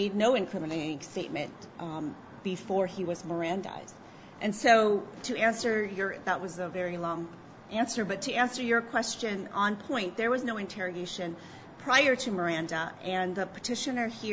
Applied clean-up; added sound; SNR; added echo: none; none; none; none.